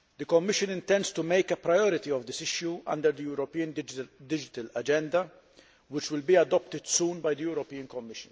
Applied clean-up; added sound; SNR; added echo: none; none; none; none.